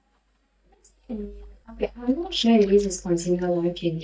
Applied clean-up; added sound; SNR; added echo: neural mask model DeepFilterNet 3.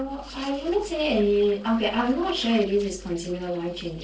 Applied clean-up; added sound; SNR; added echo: neural separator model SepFormer DNS4.